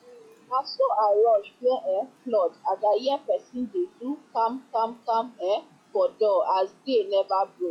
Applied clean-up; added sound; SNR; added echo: classical method log-MMSE.